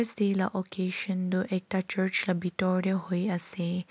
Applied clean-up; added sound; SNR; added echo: none; none; none; none.